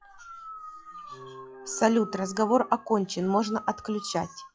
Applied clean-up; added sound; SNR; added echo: classical method log-MMSE.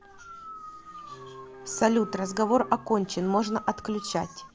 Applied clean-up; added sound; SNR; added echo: none; Bowed string instrument + Dog; 15 dB; none.